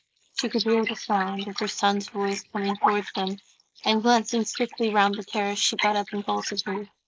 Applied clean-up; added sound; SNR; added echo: neural mask model Resemble Enhance denoiser.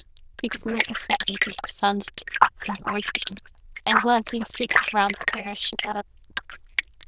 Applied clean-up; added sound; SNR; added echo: neural diffusion model UNIVERSE++.